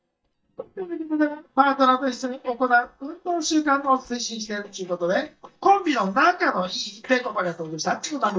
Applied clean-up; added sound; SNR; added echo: neural mask model DeepFilterNet 3.